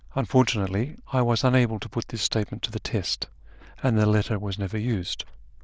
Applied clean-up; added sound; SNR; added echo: neural diffusion model UNIVERSE++.